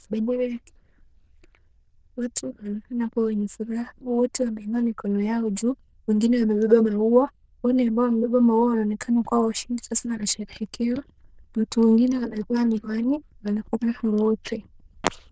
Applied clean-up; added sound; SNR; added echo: neural diffusion model UNIVERSE++.